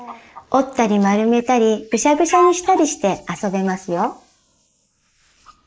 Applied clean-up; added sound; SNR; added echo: neural mask model Resemble Enhance denoiser.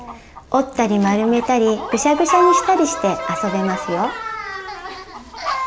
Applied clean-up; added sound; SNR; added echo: none; Chicken, rooster; 8 dB; none.